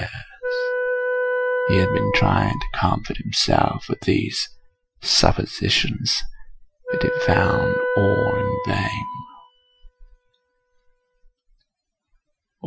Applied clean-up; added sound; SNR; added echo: classical method Wiener filter.